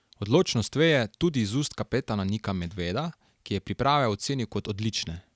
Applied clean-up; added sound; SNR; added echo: none; none; none; none.